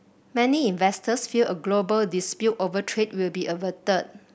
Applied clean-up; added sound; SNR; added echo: none; none; none; none.